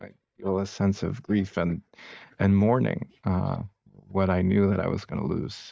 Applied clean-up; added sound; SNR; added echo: neural mask model DeepFilterNet 3.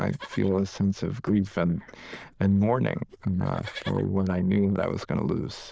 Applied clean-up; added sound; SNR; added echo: neural diffusion model UNIVERSE++.